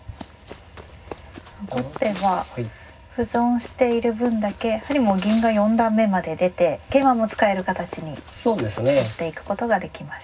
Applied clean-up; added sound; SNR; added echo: none; Run; 16 dB; reverberation time 0.4 s.